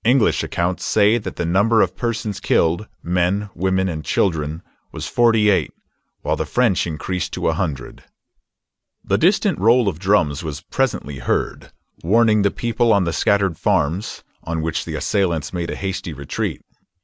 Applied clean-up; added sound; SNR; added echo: none; none; none; none.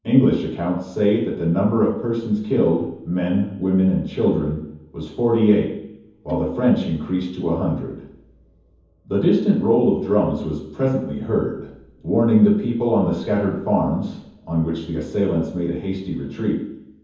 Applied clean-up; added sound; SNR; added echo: none; Bowed string instrument; 12 dB; reverberation time 0.9 s.